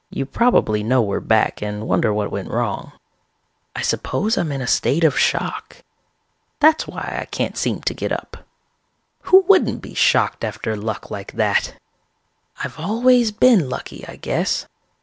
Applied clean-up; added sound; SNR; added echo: none; none; none; none.